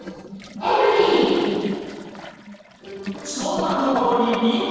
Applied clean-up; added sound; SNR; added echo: neural separator model SepFormer DNS4.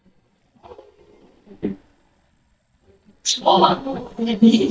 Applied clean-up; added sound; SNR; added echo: neural mask model DeepFilterNet 3.